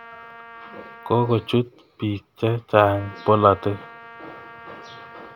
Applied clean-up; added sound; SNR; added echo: none; Trumpet; 20 dB; none.